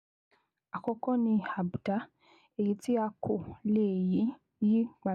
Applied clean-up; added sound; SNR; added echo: none; none; none; none.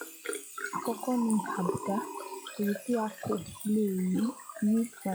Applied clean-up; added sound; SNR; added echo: classical method log-MMSE.